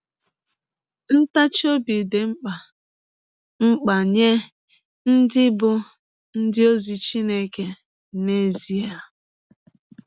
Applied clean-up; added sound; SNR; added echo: none; none; none; none.